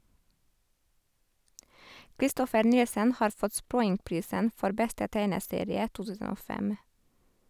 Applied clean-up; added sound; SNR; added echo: none; none; none; none.